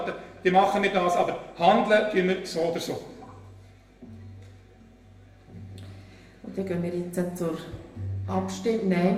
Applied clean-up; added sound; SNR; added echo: none; none; none; reverberation time 0.9 s.